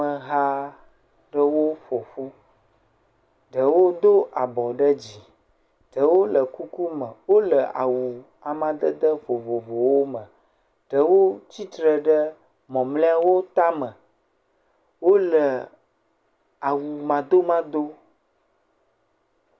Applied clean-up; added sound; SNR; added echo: none; none; none; none.